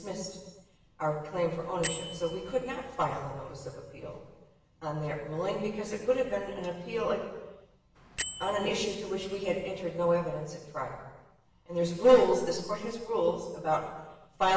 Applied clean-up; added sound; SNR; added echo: none; Bell; 12 dB; reverberation time 1.1 s.